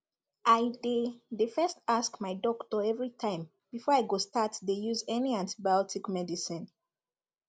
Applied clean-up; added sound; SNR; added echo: none; none; none; none.